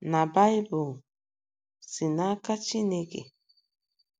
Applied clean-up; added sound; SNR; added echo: none; none; none; none.